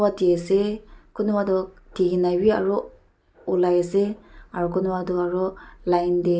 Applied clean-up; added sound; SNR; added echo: none; none; none; none.